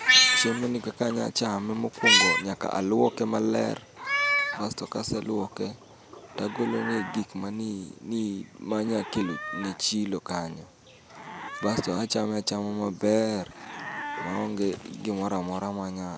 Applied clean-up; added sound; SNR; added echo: none; Meow; 2 dB; none.